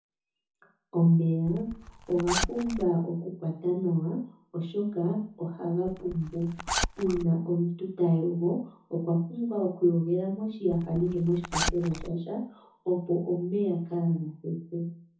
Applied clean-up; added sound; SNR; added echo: none; Zipper (clothing); 6 dB; reverberation time 0.5 s.